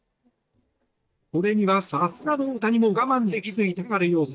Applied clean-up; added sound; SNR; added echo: neural mask model DeepFilterNet 3.